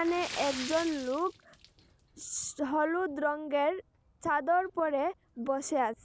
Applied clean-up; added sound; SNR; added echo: none; Splash, splatter; 16 dB; none.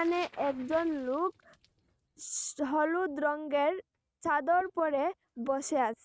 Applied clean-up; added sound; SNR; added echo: neural mask model RNNoise.